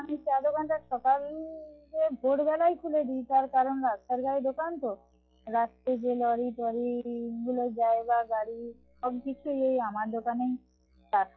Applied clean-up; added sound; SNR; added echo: classical method log-MMSE.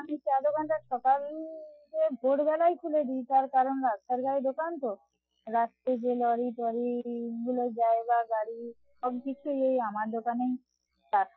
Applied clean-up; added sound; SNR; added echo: classical method Wiener filter.